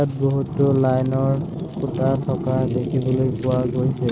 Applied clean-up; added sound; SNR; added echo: neural mask model RNNoise.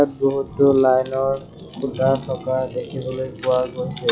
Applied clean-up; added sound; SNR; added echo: classical method log-MMSE.